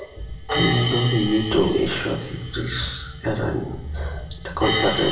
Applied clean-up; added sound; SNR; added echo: none; Hi-hat; 7 dB; reverberation time 0.7 s.